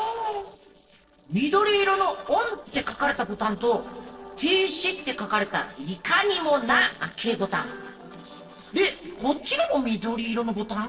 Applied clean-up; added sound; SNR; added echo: neural separator model SepFormer DNS4.